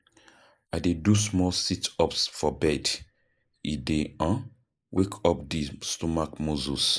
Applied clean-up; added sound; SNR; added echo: neural mask model Resemble Enhance denoiser.